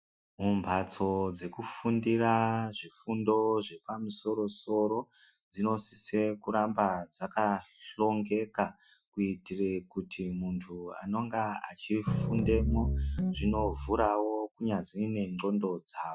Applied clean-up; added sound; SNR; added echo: classical method Wiener filter.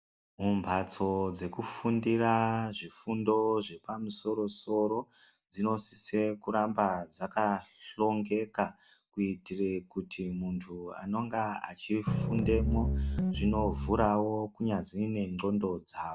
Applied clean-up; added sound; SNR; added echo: none; Piano; -1 dB; none.